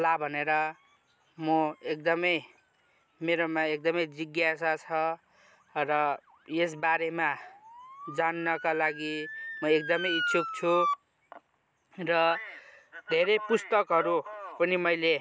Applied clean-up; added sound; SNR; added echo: none; Motor vehicle (road) / Siren; 11 dB; none.